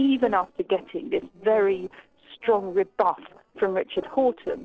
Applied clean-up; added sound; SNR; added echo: neural separator model SepFormer DNS4.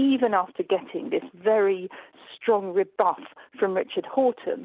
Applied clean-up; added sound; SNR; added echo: none; none; none; none.